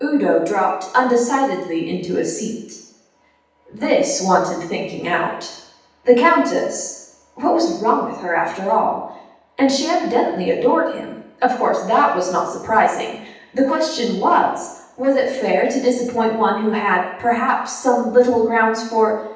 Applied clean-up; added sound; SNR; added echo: none; none; none; reverberation time 0.9 s.